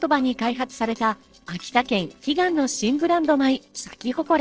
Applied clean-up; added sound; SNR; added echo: neural separator model SepFormer DNS4.